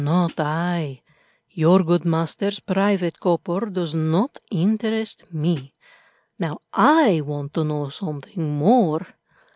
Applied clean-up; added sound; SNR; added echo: none; Hi-hat; 18 dB; none.